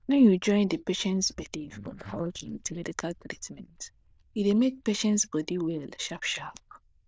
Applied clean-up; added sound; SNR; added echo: neural diffusion model UNIVERSE++.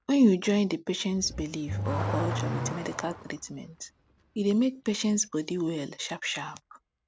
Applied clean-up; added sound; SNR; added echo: none; Accelerating, revving, vroom / Car; 9 dB; none.